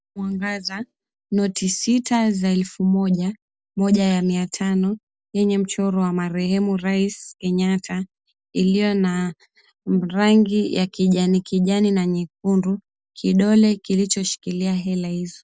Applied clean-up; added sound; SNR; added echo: none; none; none; none.